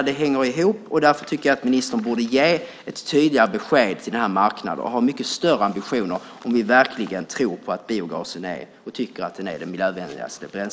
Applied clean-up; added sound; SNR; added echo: none; none; none; none.